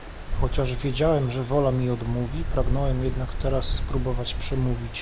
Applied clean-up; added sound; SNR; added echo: none; Stream; 1 dB; none.